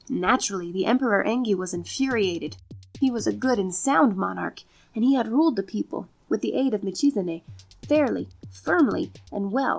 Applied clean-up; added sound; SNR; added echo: none; Drum kit; 19 dB; none.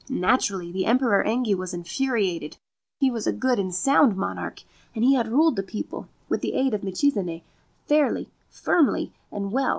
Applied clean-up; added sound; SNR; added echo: none; none; none; none.